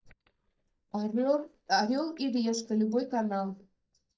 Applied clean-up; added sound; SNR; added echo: neural mask model DeepFilterNet 3.